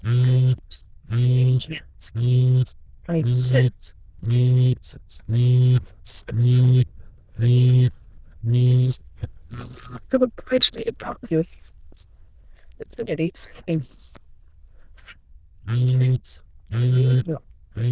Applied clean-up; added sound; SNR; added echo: neural diffusion model UNIVERSE++.